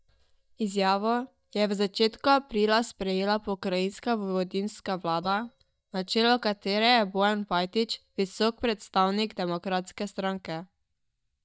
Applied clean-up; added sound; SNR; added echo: neural mask model DeepFilterNet 3.